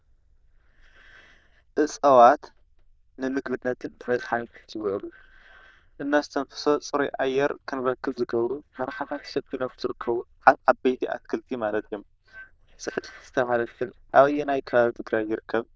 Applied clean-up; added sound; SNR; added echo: neural diffusion model UNIVERSE++.